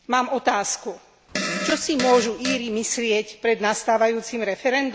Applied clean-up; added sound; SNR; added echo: none; Fart; 6 dB; none.